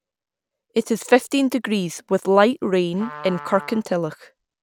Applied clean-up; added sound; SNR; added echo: none; Trumpet; 19 dB; none.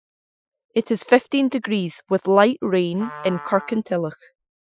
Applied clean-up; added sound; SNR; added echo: classical method Wiener filter.